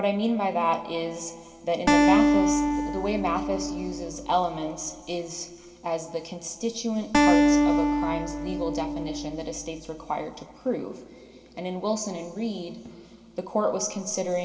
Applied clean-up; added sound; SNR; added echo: none; Acoustic guitar; -4 dB; reverberation time 2.3 s.